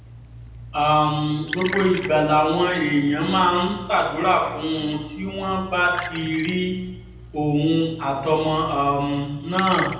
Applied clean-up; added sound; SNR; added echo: none; Liquid; 14 dB; reverberation time 0.9 s.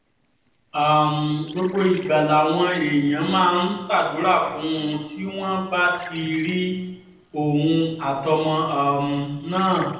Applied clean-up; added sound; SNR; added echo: neural separator model SepFormer DNS4.